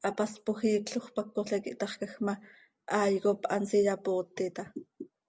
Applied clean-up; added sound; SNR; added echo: none; none; none; none.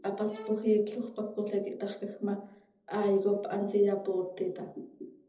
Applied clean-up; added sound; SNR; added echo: neural separator model SepFormer DNS4.